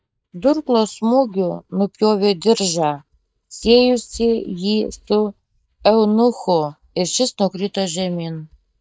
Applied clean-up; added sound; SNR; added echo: neural mask model DeepFilterNet 3.